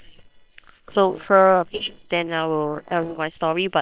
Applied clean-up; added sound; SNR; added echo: neural separator model SepFormer WHAM!.